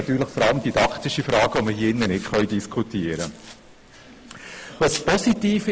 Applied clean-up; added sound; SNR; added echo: none; Domestic sounds, home sounds; 20 dB; none.